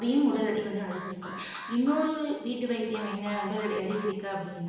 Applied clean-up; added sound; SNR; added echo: none; Alarm; 14 dB; reverberation time 1.0 s.